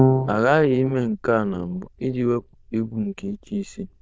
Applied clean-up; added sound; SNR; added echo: neural diffusion model UNIVERSE++.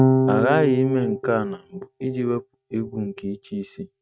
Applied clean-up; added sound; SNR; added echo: neural mask model RNNoise.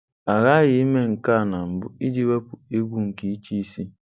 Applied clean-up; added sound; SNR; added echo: none; none; none; none.